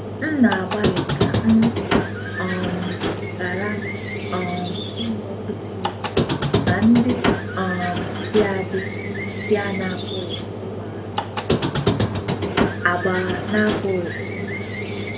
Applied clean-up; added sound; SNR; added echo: none; Squeak; 0 dB; reverberation time 0.3 s.